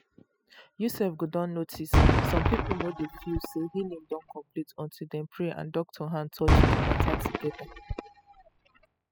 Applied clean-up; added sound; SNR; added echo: classical method spectral subtraction.